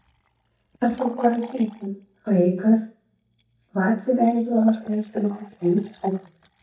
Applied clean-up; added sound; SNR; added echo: neural mask model DeepFilterNet 3.